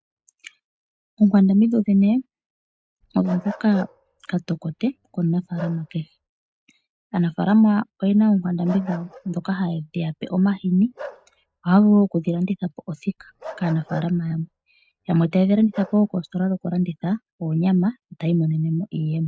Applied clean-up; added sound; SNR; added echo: neural mask model RNNoise.